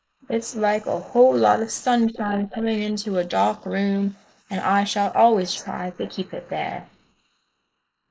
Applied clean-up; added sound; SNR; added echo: neural mask model Resemble Enhance denoiser.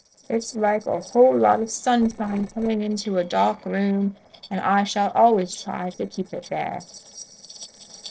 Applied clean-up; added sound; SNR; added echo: neural separator model SepFormer DNS4.